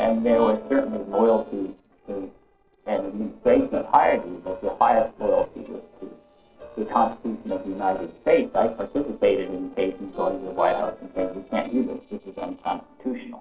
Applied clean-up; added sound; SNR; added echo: neural separator model SepFormer DNS4.